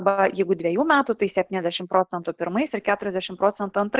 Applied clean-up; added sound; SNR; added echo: neural mask model Resemble Enhance denoiser.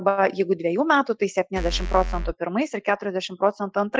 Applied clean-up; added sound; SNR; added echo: classical method Wiener filter.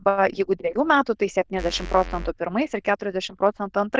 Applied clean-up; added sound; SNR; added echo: neural diffusion model UNIVERSE++.